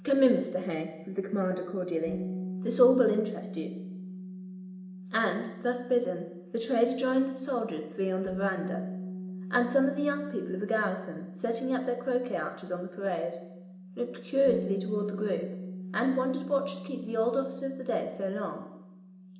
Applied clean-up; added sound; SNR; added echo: none; Bass guitar; 10 dB; reverberation time 0.8 s.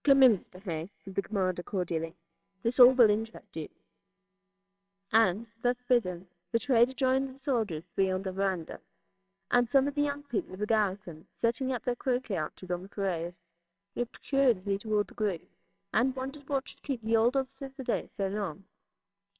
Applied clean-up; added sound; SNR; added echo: neural separator model SepFormer WHAMR!.